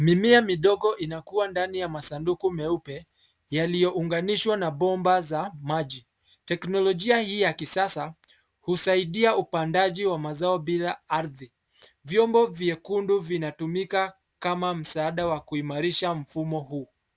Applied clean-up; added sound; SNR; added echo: none; none; none; none.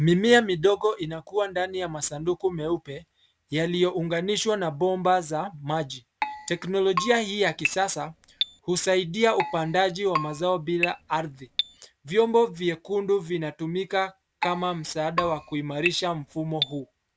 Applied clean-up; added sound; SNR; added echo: none; Keyboard (musical); 7 dB; none.